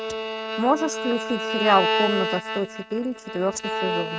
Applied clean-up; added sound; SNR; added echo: neural mask model RNNoise.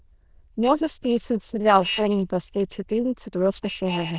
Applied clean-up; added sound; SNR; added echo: neural diffusion model UNIVERSE++.